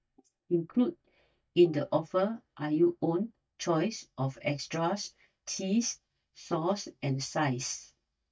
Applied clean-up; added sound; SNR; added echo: neural mask model DeepFilterNet 3.